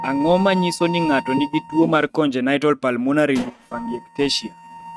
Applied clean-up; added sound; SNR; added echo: neural mask model RNNoise.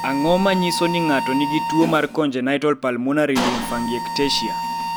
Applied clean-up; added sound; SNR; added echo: none; Mechanisms; 5 dB; none.